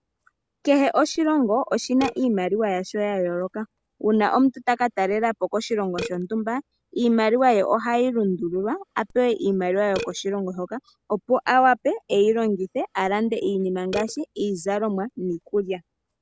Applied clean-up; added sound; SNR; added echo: none; Burping, eructation; 20 dB; none.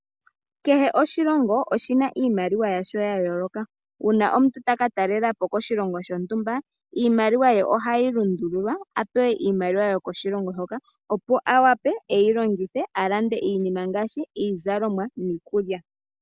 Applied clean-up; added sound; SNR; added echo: none; none; none; none.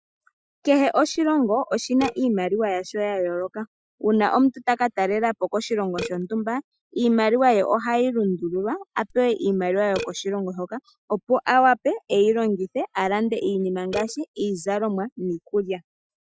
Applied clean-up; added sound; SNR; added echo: classical method Wiener filter.